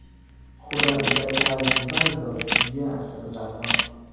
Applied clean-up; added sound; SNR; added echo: none; Camera; -4 dB; reverberation time 1.2 s.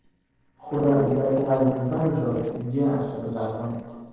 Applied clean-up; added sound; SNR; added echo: neural separator model SepFormer DNS4.